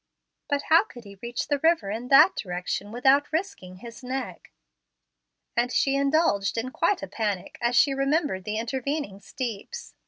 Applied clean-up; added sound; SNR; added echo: none; none; none; none.